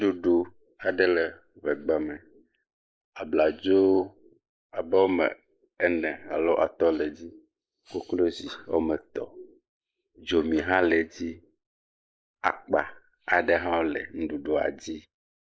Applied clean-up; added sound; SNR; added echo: neural mask model Resemble Enhance denoiser.